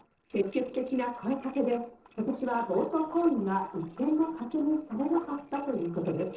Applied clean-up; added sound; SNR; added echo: neural separator model SepFormer DNS4.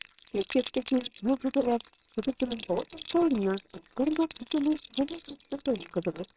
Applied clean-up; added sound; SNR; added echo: neural separator model SepFormer WHAMR!.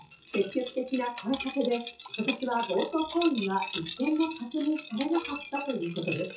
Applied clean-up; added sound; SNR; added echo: classical method WPE with log-MMSE.